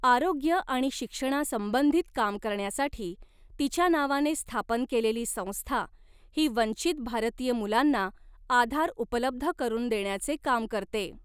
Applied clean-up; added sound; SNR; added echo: none; none; none; none.